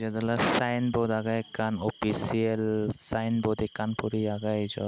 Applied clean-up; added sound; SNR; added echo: none; none; none; none.